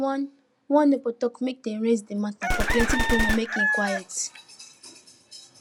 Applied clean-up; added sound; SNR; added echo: none; Chicken, rooster + Gunshot, gunfire; -1 dB; none.